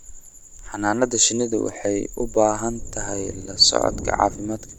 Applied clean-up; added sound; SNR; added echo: none; Thunder; 13 dB; none.